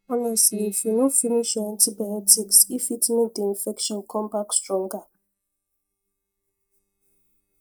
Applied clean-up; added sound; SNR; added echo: neural mask model DeepFilterNet 3.